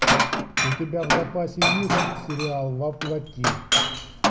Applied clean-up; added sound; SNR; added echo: none; Glass; -5 dB; none.